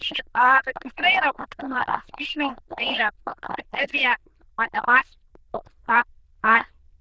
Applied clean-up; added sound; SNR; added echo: neural diffusion model UNIVERSE++.